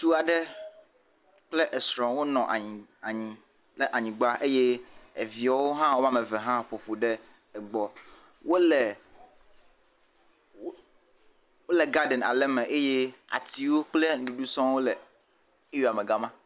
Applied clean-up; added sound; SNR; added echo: none; none; none; none.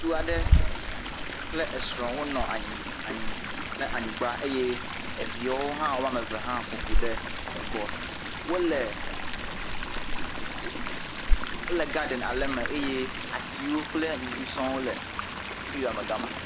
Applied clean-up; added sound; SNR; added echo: none; Chatter / Stream; -3 dB; none.